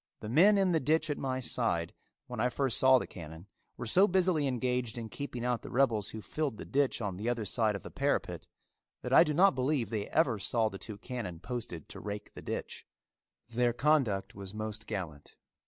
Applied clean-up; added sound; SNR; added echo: none; none; none; none.